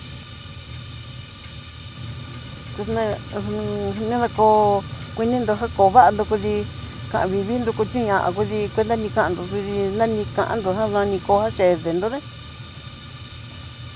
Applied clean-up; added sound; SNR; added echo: none; Fire; 11 dB; none.